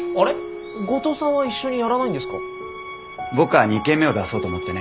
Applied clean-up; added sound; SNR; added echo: none; none; none; none.